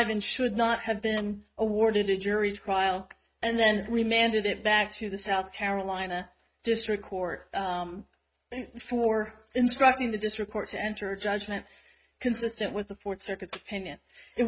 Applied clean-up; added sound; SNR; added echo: neural mask model RNNoise.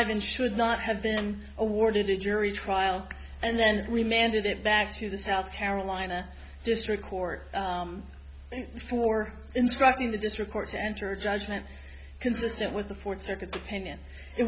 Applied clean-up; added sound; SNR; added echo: none; Clapping; 16 dB; none.